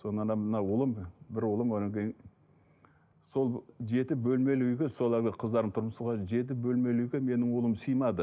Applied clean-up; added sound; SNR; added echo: none; none; none; none.